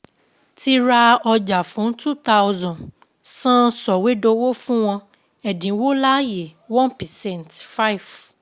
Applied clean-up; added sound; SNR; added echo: none; none; none; none.